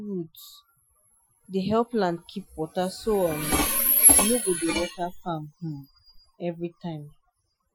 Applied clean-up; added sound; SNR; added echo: classical method Wiener filter.